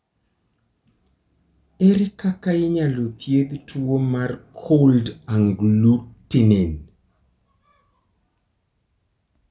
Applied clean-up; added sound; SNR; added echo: none; none; none; none.